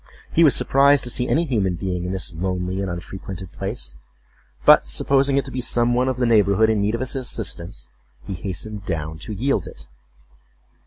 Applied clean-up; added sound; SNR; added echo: none; none; none; none.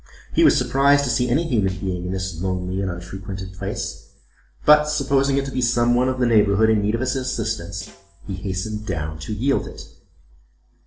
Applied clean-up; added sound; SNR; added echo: neural separator model SepFormer DNS4.